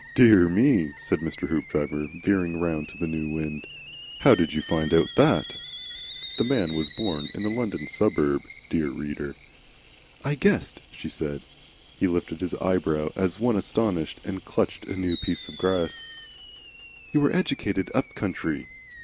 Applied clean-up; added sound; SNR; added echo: none; Boiling / Alarm; 3 dB; none.